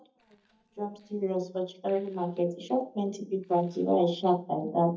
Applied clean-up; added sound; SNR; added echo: neural mask model DeepFilterNet 3.